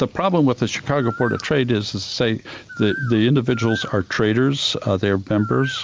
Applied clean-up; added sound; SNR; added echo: none; Bird; 16 dB; none.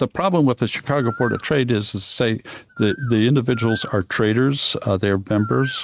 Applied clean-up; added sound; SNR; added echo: neural mask model RNNoise.